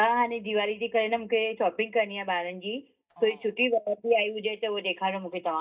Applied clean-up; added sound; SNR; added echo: neural mask model DeepFilterNet 3.